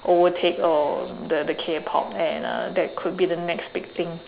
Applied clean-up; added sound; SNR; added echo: none; none; none; none.